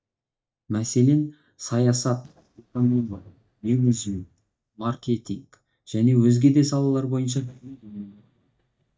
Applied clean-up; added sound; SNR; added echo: neural mask model DeepFilterNet 3.